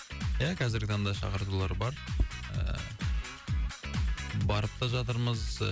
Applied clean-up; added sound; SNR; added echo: none; Tap; 12 dB; none.